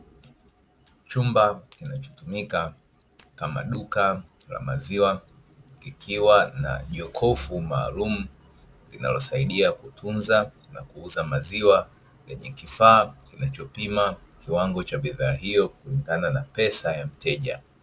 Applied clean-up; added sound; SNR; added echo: none; none; none; none.